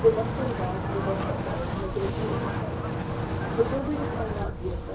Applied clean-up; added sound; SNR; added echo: none; Wind; -1 dB; reverberation time 0.5 s.